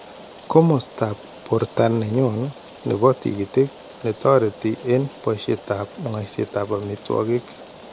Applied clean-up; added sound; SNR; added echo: none; Rain; 19 dB; none.